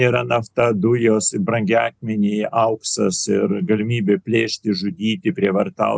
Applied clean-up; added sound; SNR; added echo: none; none; none; none.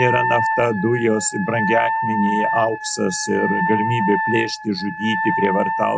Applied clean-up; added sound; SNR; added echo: none; Wind instrument, woodwind instrument; 1 dB; none.